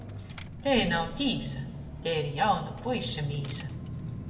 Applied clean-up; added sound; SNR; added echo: none; Engine / Car; 8 dB; reverberation time 1.3 s.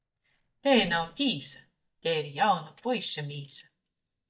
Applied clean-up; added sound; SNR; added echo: neural mask model DeepFilterNet 3.